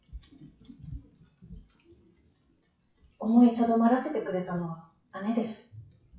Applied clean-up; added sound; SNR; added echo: classical method WPE with log-MMSE.